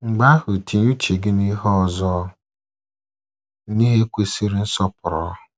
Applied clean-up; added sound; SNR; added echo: none; none; none; none.